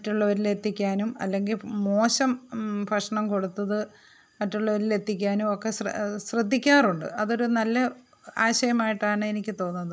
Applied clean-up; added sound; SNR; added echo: none; none; none; none.